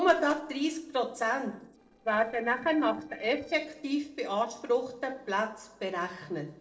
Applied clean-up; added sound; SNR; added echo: neural separator model SepFormer DNS4.